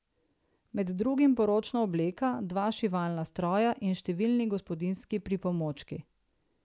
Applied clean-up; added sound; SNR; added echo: none; none; none; none.